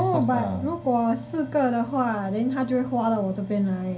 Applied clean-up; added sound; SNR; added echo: none; Engine; 18 dB; reverberation time 0.3 s.